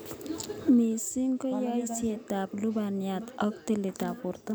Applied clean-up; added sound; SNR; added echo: none; none; none; none.